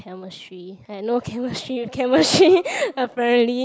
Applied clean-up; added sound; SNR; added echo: none; none; none; none.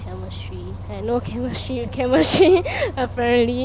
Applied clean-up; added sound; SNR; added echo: none; Bus; 11 dB; none.